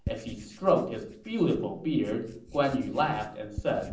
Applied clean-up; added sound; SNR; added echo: none; Writing; 15 dB; reverberation time 0.6 s.